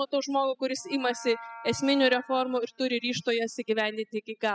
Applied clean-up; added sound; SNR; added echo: classical method spectral subtraction.